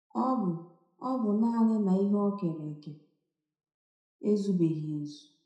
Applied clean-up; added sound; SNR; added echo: none; none; none; reverberation time 0.6 s.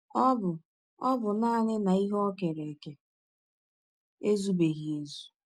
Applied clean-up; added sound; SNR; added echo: none; none; none; none.